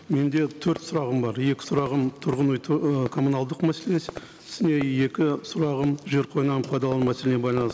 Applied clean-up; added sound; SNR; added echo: none; Fireworks; 19 dB; none.